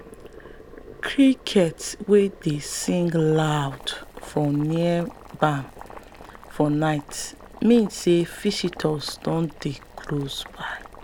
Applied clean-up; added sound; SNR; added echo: none; Boiling; 19 dB; none.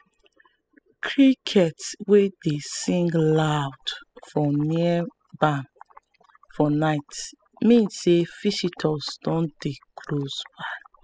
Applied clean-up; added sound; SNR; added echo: classical method spectral subtraction.